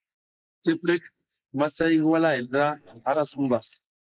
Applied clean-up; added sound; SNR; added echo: neural mask model Resemble Enhance denoiser.